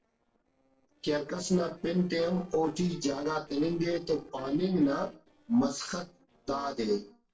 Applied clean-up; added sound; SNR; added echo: neural separator model SepFormer DNS4.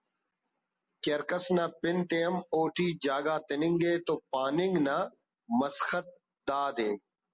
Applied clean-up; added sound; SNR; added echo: none; none; none; none.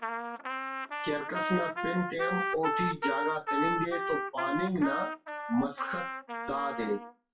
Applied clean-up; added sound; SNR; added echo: classical method WPE with log-MMSE.